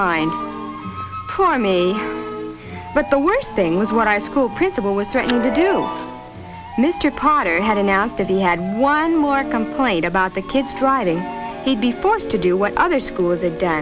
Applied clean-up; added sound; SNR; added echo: none; Chime; 11 dB; none.